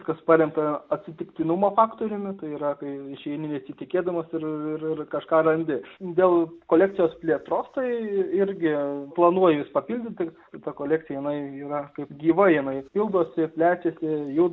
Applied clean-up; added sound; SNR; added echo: none; none; none; none.